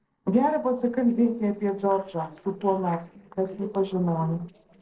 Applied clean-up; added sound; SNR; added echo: neural separator model SepFormer DNS4.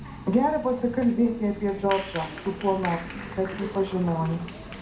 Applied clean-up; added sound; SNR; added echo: none; Applause; 11 dB; reverberation time 0.4 s.